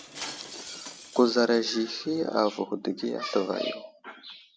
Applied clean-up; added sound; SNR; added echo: none; Shatter; 17 dB; none.